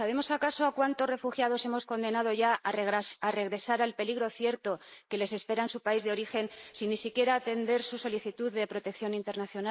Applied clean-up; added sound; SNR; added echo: neural mask model Resemble Enhance denoiser.